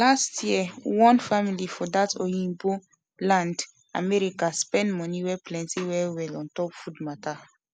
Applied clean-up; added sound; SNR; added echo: none; none; none; none.